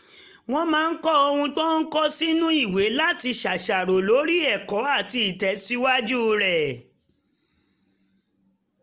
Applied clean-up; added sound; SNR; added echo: none; none; none; none.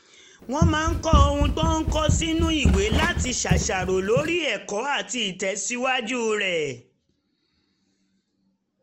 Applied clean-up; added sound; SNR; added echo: none; Run; -3 dB; none.